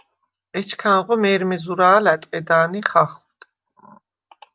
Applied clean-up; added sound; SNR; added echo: none; none; none; none.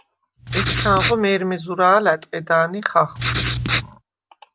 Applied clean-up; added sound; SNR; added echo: none; Writing; 2 dB; none.